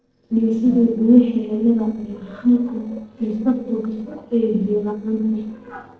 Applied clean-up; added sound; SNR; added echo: neural separator model SepFormer DNS4.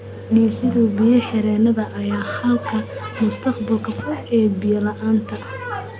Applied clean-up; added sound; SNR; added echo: none; none; none; none.